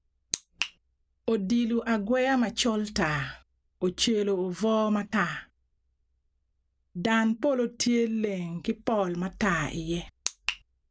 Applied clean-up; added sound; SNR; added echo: none; none; none; none.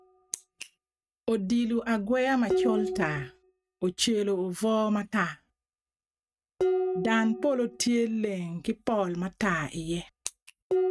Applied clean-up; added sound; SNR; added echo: neural mask model RNNoise.